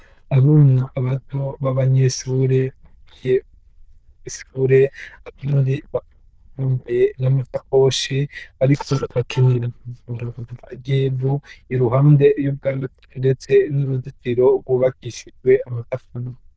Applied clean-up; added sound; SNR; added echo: neural diffusion model UNIVERSE++.